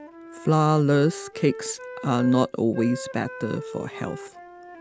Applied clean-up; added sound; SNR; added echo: none; Wind instrument, woodwind instrument; 14 dB; none.